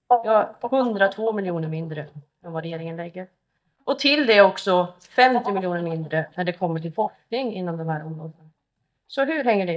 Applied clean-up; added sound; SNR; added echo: neural mask model DeepFilterNet 3.